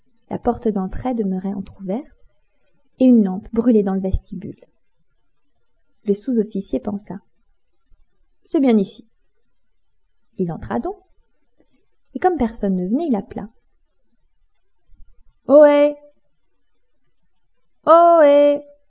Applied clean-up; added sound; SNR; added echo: none; none; none; none.